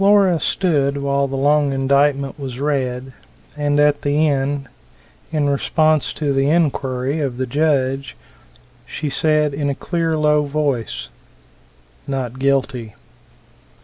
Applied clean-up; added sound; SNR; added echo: none; none; none; none.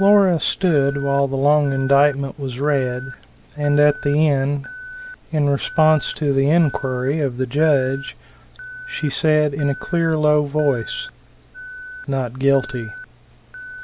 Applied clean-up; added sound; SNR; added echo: none; Alarm; 17 dB; none.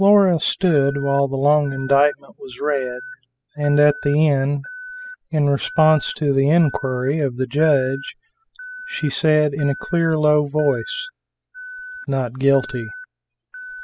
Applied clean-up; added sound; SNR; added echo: classical method spectral subtraction.